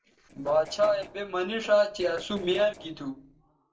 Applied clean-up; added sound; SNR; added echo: neural separator model SepFormer DNS4.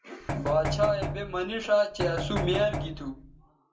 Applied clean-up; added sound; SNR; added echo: none; Knock; 4 dB; reverberation time 0.2 s.